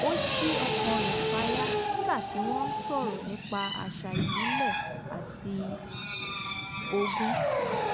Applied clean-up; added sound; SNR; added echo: none; Drill; -4 dB; none.